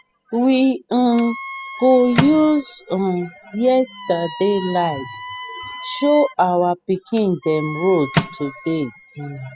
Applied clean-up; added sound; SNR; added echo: classical method spectral subtraction.